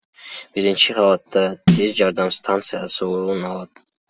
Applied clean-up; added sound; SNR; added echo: none; Snare drum; 1 dB; none.